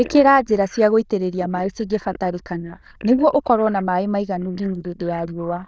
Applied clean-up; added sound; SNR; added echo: neural diffusion model UNIVERSE++.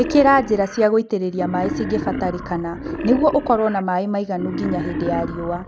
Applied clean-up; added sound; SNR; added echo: none; Wild animals; 8 dB; none.